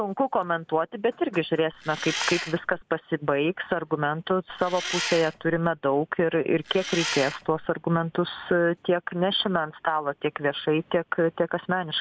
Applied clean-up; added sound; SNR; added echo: none; Engine; 7 dB; none.